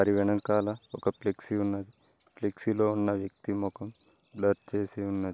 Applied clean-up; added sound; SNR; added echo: none; none; none; none.